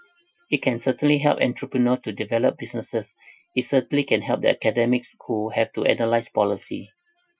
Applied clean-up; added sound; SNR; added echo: classical method Wiener filter.